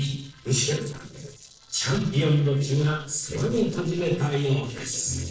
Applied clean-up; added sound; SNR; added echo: neural separator model SepFormer DNS4.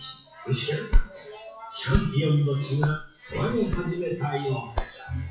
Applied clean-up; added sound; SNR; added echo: classical method WPE with log-MMSE.